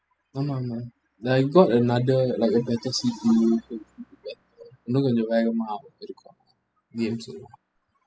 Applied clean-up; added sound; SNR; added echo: classical method spectral subtraction.